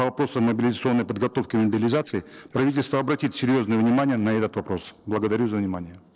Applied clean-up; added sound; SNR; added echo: neural separator model SepFormer DNS4.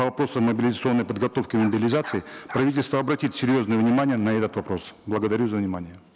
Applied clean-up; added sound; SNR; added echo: none; Bark; 17 dB; none.